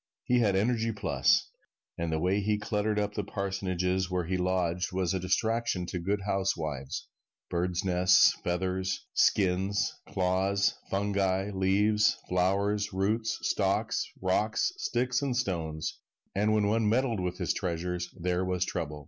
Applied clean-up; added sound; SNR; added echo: none; none; none; none.